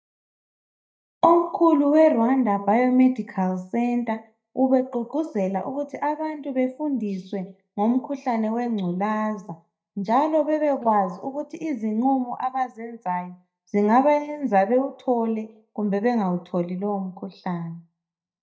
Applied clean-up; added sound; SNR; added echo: neural mask model DeepFilterNet 3.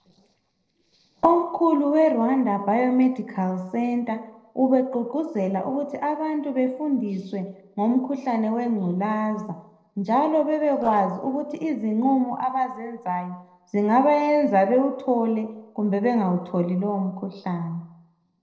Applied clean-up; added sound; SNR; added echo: neural separator model SepFormer DNS4.